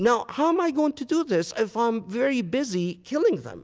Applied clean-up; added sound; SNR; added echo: none; none; none; none.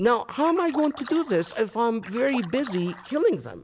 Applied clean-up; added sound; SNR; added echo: none; Splash, splatter; 17 dB; none.